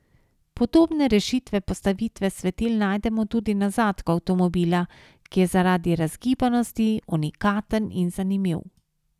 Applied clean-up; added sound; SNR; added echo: none; none; none; none.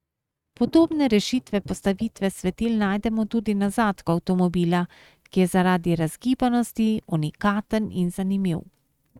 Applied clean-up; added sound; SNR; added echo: neural mask model RNNoise.